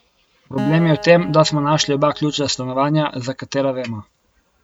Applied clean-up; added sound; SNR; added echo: none; Acoustic guitar; 16 dB; none.